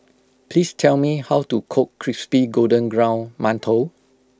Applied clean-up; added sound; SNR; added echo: none; none; none; none.